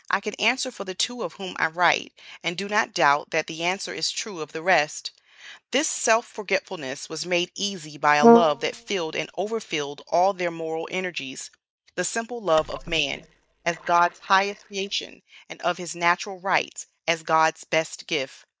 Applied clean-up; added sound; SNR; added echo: neural mask model DeepFilterNet 3.